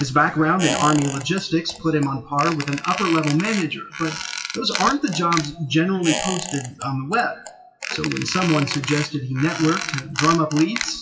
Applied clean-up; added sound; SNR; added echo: classical method WPE with log-MMSE.